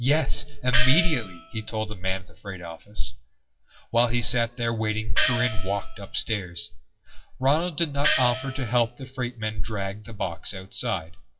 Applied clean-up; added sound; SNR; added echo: classical method WPE with log-MMSE.